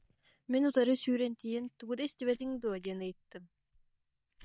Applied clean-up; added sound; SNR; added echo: neural mask model DeepFilterNet 3.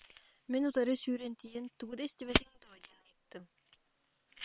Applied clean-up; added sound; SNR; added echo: neural separator model SepFormer WHAM!.